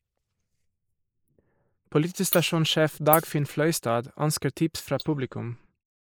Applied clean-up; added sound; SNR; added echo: neural mask model Resemble Enhance denoiser.